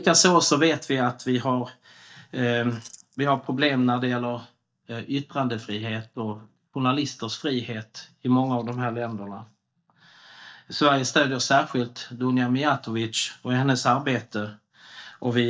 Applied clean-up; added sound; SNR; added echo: neural mask model DeepFilterNet 3.